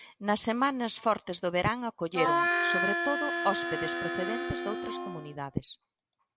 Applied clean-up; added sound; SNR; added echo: none; Harmonica; -2 dB; none.